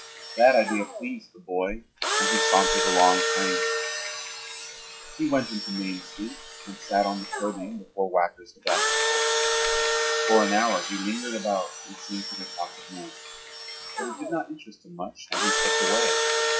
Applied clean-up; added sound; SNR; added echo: classical method log-MMSE.